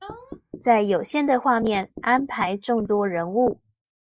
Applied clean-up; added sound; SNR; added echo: neural mask model Resemble Enhance denoiser.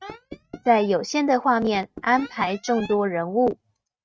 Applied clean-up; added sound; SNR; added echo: neural mask model RNNoise.